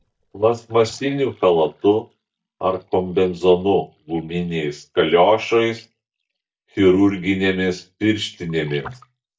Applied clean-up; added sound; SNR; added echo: neural mask model DeepFilterNet 3.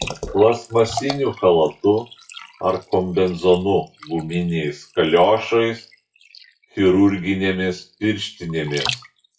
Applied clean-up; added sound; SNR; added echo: classical method WPE with log-MMSE.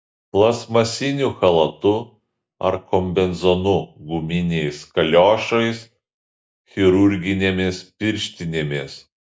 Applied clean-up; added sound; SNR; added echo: none; none; none; none.